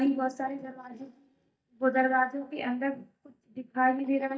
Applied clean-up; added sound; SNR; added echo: neural mask model DeepFilterNet 3.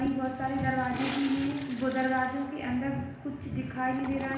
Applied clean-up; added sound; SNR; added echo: none; Toilet flush; 12 dB; reverberation time 1.1 s.